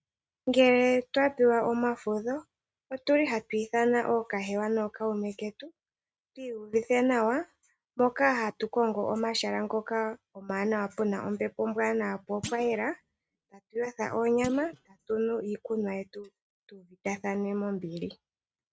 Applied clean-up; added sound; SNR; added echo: neural mask model RNNoise.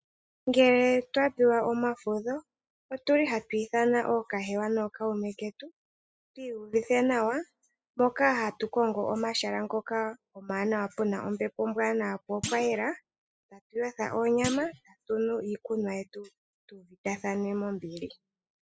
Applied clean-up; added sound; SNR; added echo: classical method spectral subtraction.